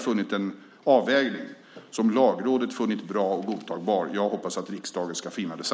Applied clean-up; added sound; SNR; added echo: none; none; none; none.